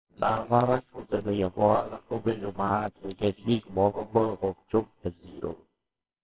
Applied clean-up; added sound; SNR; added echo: neural separator model SepFormer WHAMR!.